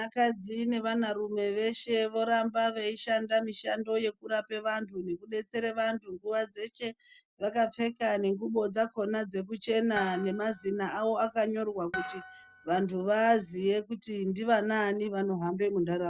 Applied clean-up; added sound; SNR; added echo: none; Harp; 13 dB; none.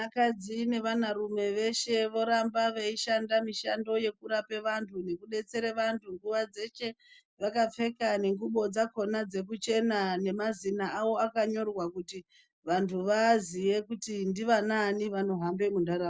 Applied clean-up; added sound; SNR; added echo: none; none; none; none.